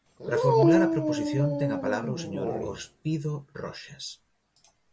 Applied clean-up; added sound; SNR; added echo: none; Dog; -5 dB; none.